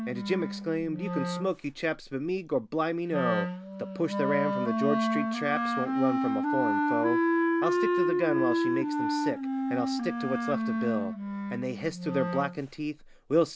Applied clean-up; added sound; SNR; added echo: none; Wind instrument, woodwind instrument; -2 dB; none.